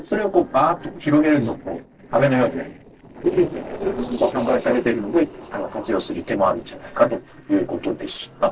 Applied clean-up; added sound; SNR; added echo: neural separator model SepFormer DNS4.